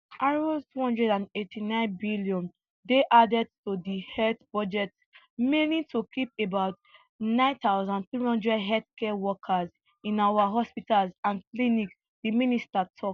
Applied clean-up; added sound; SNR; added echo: none; none; none; none.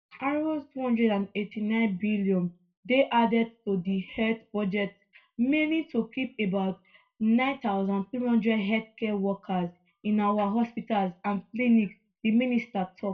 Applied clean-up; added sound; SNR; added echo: none; none; none; reverberation time 0.2 s.